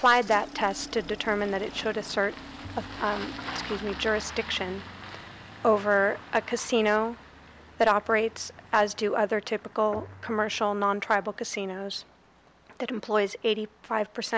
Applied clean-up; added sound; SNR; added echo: none; Engine starting; 16 dB; none.